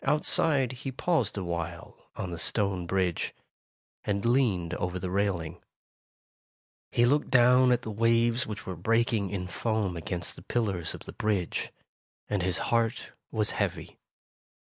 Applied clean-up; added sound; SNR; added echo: none; none; none; none.